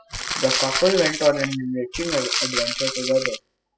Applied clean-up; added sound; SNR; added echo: classical method spectral subtraction.